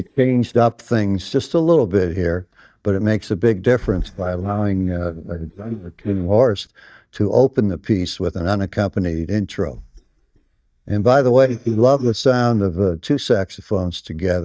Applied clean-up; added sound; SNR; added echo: neural mask model DeepFilterNet 3.